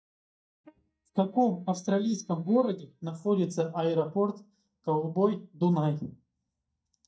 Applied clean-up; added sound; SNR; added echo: neural mask model DeepFilterNet 3.